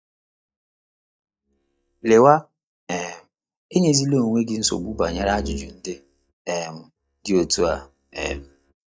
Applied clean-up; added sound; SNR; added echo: neural mask model DeepFilterNet 3.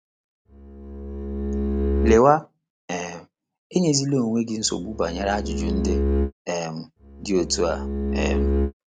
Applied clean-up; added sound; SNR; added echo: none; Bowed string instrument; 0 dB; none.